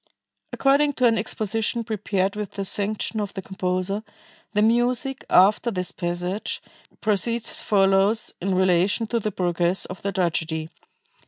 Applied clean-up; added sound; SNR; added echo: none; none; none; none.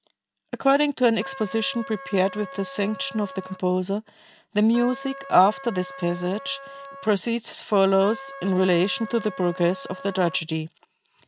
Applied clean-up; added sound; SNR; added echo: none; Trumpet; 16 dB; none.